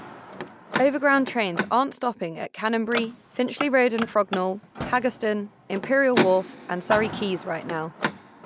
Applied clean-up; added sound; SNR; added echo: none; Car; 8 dB; none.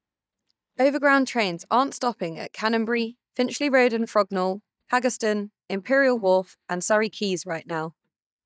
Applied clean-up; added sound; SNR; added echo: neural mask model DeepFilterNet 3.